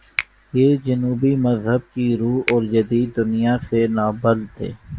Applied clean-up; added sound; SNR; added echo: none; Finger snapping; 16 dB; none.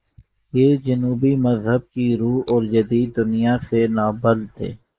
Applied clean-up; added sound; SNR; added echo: neural mask model Resemble Enhance denoiser.